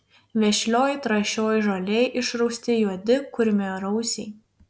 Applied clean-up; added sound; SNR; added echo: none; none; none; none.